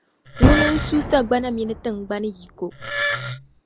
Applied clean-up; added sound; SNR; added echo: none; Wood + Boom; 0 dB; none.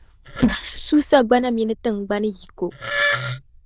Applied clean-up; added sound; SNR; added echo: neural diffusion model UNIVERSE++.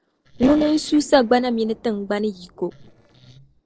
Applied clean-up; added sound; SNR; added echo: neural separator model SepFormer DNS4.